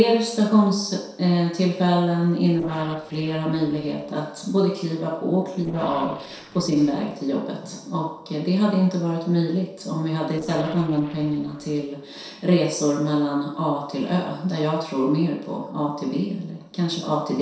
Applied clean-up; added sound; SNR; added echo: neural separator model SepFormer DNS4.